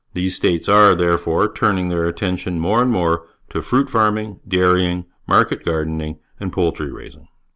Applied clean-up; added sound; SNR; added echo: none; none; none; none.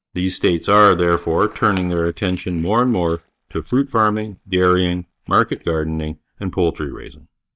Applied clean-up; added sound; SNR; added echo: neural mask model DeepFilterNet 3.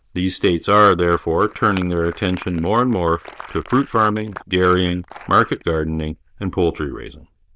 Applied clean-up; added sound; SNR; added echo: neural diffusion model UNIVERSE++.